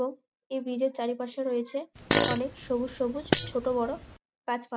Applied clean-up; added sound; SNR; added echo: none; Fart; -4 dB; none.